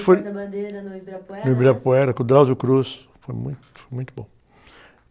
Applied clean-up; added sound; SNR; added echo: none; none; none; none.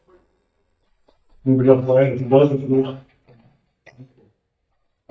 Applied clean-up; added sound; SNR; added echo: neural mask model DeepFilterNet 3.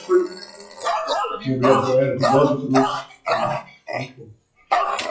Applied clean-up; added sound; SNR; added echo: classical method WPE with log-MMSE.